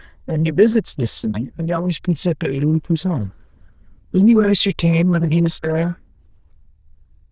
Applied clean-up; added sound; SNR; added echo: neural diffusion model UNIVERSE++.